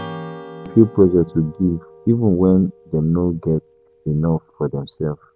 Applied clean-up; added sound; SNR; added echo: none; Strum; 20 dB; none.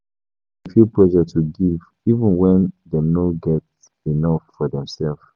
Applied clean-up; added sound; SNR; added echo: none; none; none; none.